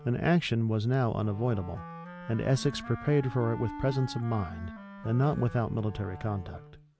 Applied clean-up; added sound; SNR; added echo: none; Wind instrument, woodwind instrument; 15 dB; none.